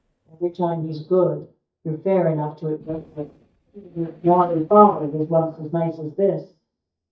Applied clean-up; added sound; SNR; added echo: neural mask model DeepFilterNet 3.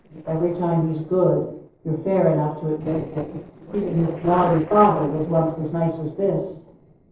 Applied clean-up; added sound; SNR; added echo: neural separator model SepFormer DNS4.